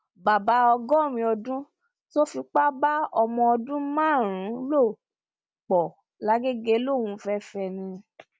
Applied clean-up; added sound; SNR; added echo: none; none; none; none.